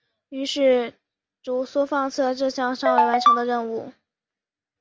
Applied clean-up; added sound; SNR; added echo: none; none; none; none.